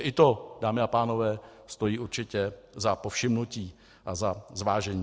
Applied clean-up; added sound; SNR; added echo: none; none; none; none.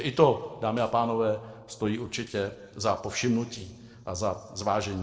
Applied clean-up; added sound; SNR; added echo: neural separator model SepFormer DNS4.